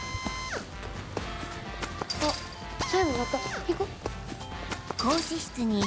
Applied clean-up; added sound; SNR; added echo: none; Run + Drill; 5 dB; none.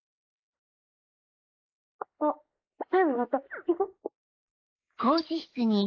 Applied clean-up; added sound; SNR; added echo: neural mask model Resemble Enhance denoiser.